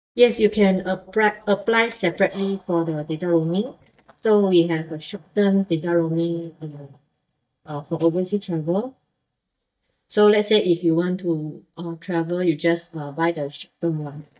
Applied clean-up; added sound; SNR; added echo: neural mask model DeepFilterNet 3.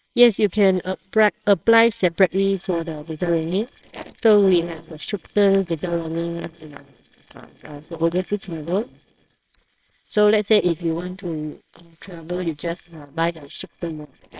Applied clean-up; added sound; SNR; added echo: neural separator model SepFormer WHAMR!.